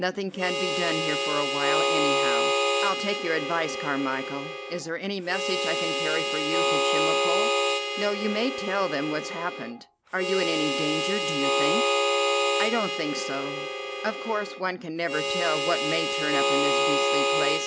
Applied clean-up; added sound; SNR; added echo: none; Harmonica; -4 dB; none.